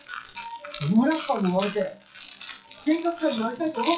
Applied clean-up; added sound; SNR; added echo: classical method WPE with log-MMSE.